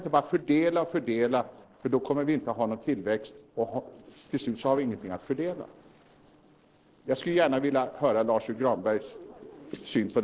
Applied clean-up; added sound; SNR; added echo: neural separator model SepFormer DNS4.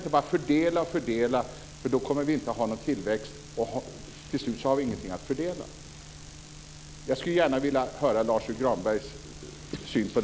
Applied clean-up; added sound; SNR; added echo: none; none; none; none.